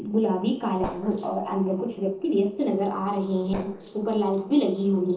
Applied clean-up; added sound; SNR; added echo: neural separator model SepFormer DNS4.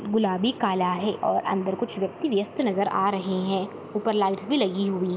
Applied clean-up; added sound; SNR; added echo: none; none; none; none.